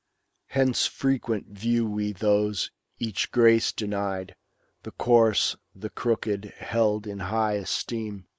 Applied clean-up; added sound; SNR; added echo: neural mask model Resemble Enhance denoiser.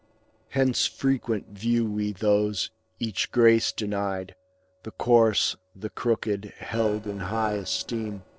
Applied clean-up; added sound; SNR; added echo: neural separator model SepFormer DNS4.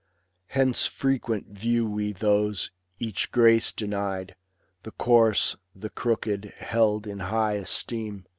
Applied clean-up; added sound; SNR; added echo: none; none; none; none.